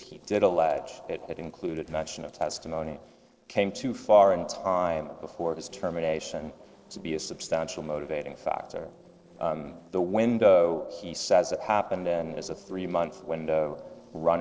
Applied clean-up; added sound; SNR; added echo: neural separator model SepFormer DNS4.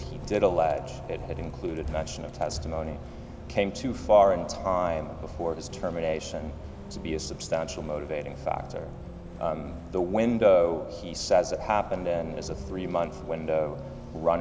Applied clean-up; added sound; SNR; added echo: none; Bus; 11 dB; none.